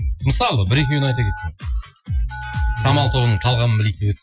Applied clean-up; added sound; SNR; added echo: classical method Wiener filter.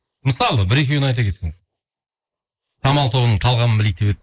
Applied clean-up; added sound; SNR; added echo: neural mask model Resemble Enhance denoiser.